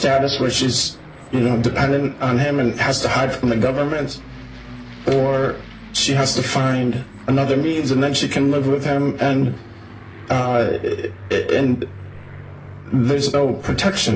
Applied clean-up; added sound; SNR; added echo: none; Aircraft; 17 dB; reverberation time 0.4 s.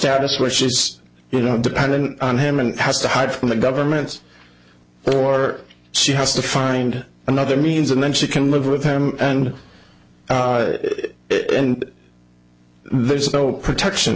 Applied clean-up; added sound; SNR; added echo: none; none; none; none.